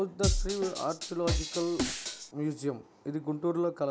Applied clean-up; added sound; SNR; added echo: none; Drum kit; 0 dB; none.